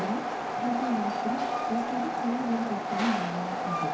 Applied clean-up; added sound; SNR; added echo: none; Train; -2 dB; reverberation time 0.3 s.